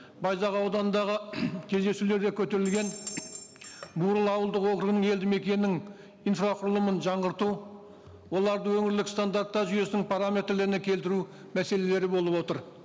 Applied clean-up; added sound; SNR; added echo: none; none; none; none.